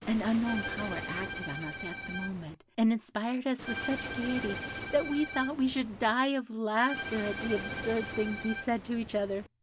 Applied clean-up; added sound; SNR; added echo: none; Waves, surf + Bowed string instrument; 8 dB; none.